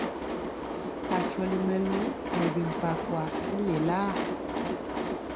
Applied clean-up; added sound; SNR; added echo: none; Train; 0 dB; none.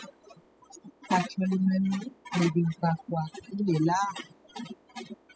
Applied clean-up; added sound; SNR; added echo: classical method spectral subtraction.